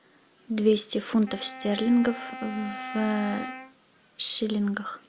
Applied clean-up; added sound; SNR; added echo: none; Wind instrument, woodwind instrument; 13 dB; none.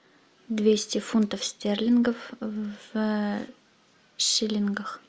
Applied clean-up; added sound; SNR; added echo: none; none; none; none.